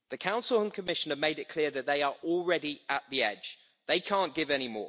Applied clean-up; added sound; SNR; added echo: none; none; none; none.